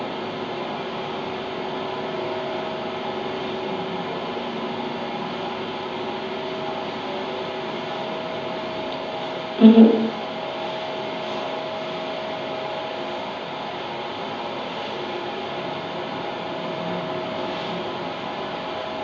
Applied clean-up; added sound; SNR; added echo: none; none; none; reverberation time 0.8 s.